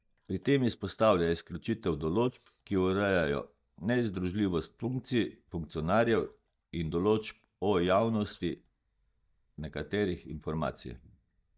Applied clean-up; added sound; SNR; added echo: neural mask model DeepFilterNet 3.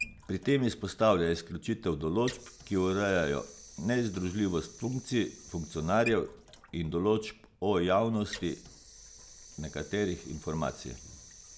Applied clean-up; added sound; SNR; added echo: none; Sink (filling or washing) / Water; 17 dB; none.